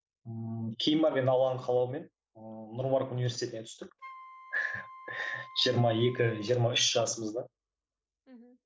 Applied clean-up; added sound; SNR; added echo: none; Wind instrument, woodwind instrument; 19 dB; none.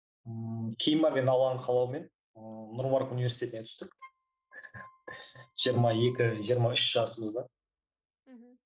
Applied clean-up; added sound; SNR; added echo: neural mask model RNNoise.